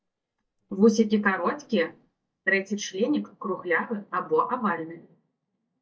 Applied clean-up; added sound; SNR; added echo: neural mask model DeepFilterNet 3.